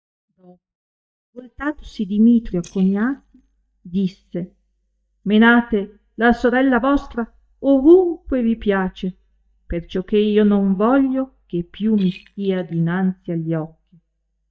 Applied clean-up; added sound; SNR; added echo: neural mask model DeepFilterNet 3.